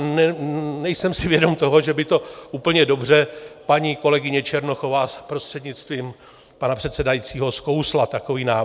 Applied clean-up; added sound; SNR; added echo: none; none; none; none.